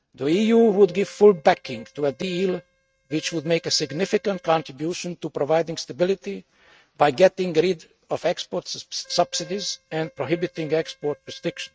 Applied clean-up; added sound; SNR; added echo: neural mask model RNNoise.